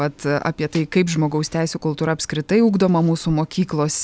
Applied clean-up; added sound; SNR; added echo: none; none; none; none.